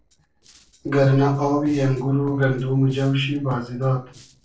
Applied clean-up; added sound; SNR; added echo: neural separator model SepFormer DNS4.